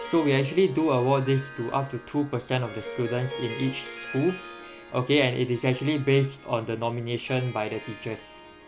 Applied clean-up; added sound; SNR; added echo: none; Harp; 15 dB; none.